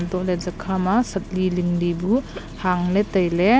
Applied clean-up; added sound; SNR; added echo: none; Engine starting; 16 dB; none.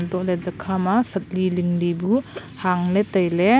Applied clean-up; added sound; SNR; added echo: none; none; none; none.